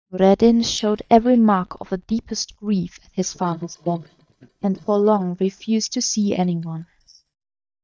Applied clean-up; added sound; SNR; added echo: neural mask model DeepFilterNet 3.